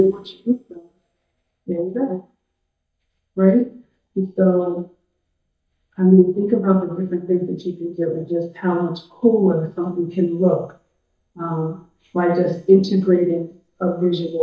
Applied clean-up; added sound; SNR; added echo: neural mask model DeepFilterNet 3.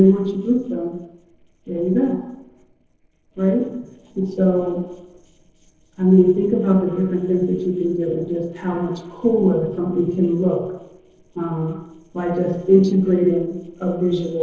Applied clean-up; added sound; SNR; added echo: neural separator model SepFormer DNS4.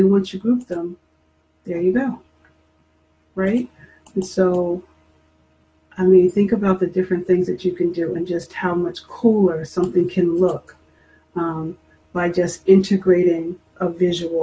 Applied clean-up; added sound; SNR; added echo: none; none; none; none.